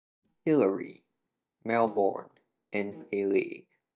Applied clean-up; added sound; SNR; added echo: neural mask model DeepFilterNet 3.